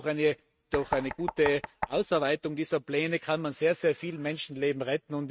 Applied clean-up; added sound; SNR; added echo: neural mask model RNNoise.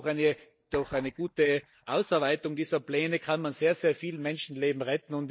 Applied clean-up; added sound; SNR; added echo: neural mask model DeepFilterNet 3.